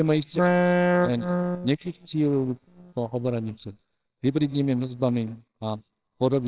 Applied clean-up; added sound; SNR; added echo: neural separator model SepFormer WHAMR!.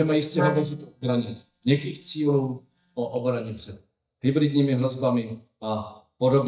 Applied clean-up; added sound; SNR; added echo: neural mask model DeepFilterNet 3.